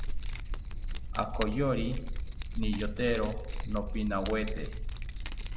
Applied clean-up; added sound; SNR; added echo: none; Keys jangling; -1 dB; none.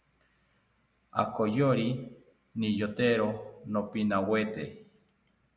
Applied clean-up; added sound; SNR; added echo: none; none; none; none.